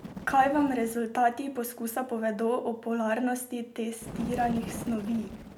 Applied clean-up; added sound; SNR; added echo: none; Bird; 13 dB; none.